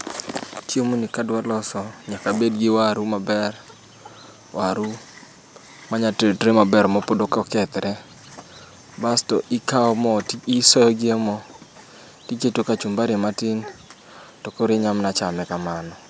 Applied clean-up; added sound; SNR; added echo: none; Drip; 15 dB; none.